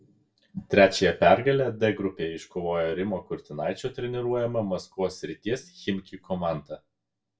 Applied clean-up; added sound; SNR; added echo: none; none; none; reverberation time 0.2 s.